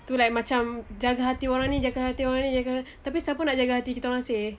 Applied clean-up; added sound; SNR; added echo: none; none; none; none.